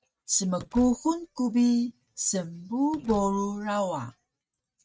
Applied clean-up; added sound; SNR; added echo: neural mask model RNNoise.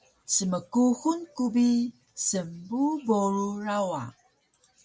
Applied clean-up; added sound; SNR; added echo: none; none; none; none.